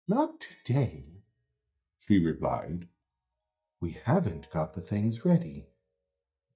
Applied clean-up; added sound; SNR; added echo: neural mask model DeepFilterNet 3.